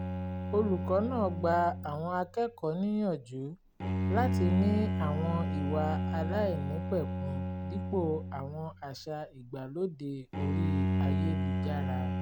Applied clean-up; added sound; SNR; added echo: none; Bowed string instrument; 0 dB; none.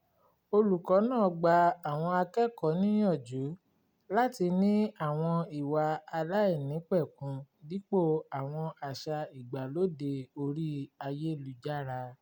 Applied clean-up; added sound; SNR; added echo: none; none; none; none.